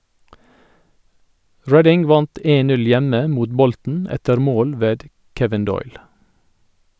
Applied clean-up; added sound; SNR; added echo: none; none; none; none.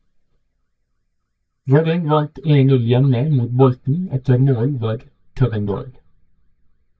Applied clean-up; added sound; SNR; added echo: neural mask model DeepFilterNet 3.